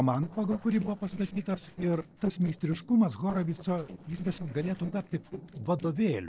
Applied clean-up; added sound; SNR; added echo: neural separator model SepFormer DNS4.